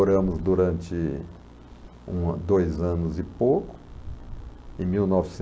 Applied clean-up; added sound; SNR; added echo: none; Wind; 18 dB; none.